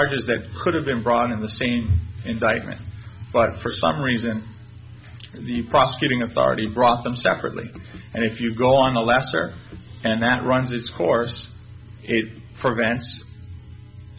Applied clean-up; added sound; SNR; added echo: none; none; none; none.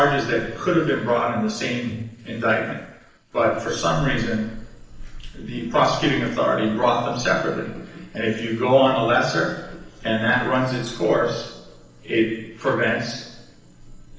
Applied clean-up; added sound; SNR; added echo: neural separator model SepFormer DNS4.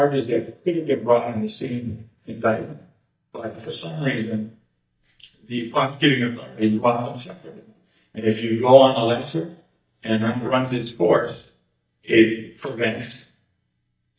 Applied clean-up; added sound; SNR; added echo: neural mask model DeepFilterNet 3.